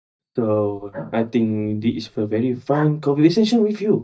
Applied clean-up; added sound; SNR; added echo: neural mask model DeepFilterNet 3.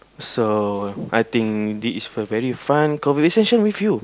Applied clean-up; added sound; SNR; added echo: none; none; none; none.